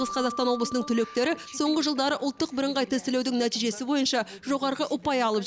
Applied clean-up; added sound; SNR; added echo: none; Keyboard (musical); 17 dB; none.